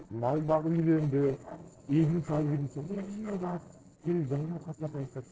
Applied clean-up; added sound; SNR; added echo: neural separator model SepFormer DNS4.